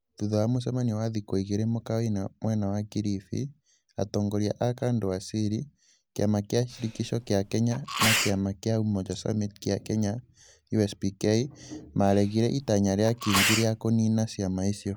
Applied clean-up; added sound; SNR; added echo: none; Sneeze; 4 dB; none.